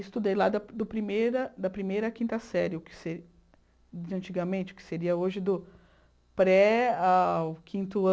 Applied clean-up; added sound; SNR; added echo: none; none; none; none.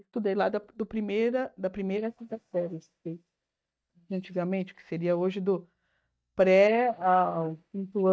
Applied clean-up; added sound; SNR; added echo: neural mask model DeepFilterNet 3.